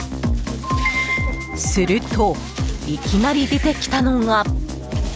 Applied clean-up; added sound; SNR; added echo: none; none; none; none.